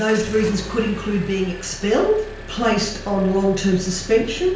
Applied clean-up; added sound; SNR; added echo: none; Engine; 13 dB; reverberation time 0.5 s.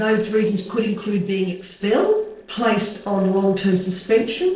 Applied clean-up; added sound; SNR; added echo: neural separator model SepFormer DNS4.